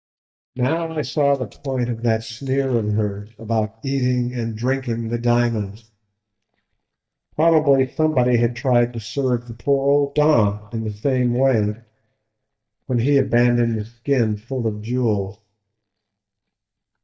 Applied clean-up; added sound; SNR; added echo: neural mask model DeepFilterNet 3.